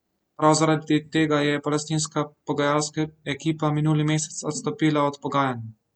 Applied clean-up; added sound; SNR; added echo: none; none; none; none.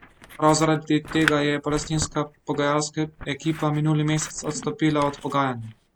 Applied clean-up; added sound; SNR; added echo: none; Scissors; 13 dB; none.